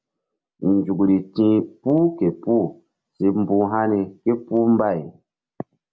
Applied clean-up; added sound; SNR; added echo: none; none; none; none.